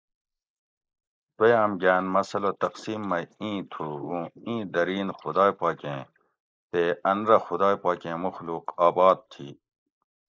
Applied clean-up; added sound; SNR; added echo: neural mask model Resemble Enhance denoiser.